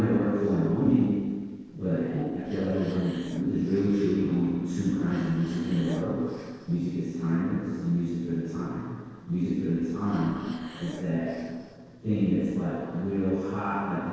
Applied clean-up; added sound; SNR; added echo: neural separator model SepFormer DNS4.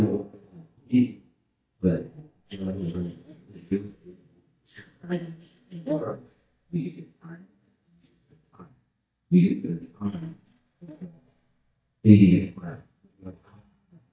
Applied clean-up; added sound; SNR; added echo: neural mask model DeepFilterNet 3.